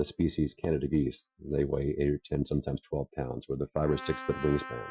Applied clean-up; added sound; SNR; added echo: classical method Wiener filter.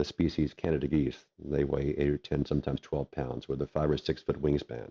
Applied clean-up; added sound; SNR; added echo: none; none; none; none.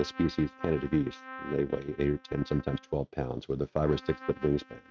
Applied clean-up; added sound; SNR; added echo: neural mask model RNNoise.